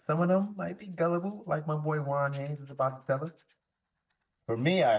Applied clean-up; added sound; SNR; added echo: neural mask model DeepFilterNet 3.